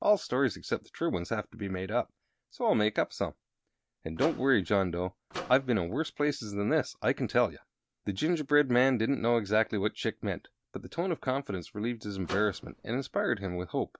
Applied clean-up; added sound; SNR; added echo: none; Microwave oven; 14 dB; none.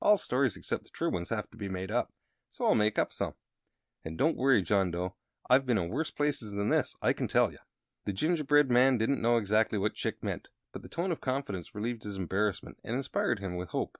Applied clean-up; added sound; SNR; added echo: none; none; none; none.